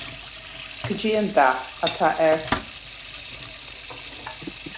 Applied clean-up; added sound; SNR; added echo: none; Sink (filling or washing) / Water tap, faucet; 7 dB; none.